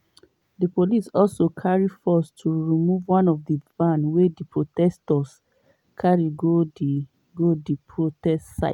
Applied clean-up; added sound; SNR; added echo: none; none; none; none.